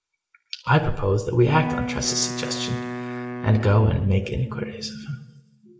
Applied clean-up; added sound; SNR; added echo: none; Wind instrument, woodwind instrument; 8 dB; reverberation time 1.0 s.